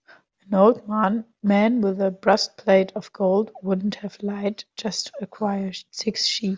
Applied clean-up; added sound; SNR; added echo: none; none; none; none.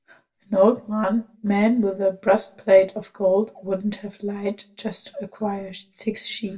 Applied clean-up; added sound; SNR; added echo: none; none; none; reverberation time 0.1 s.